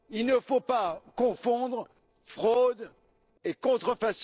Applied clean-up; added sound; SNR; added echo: neural separator model SepFormer DNS4.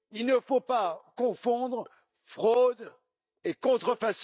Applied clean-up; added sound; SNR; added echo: neural mask model DeepFilterNet 3.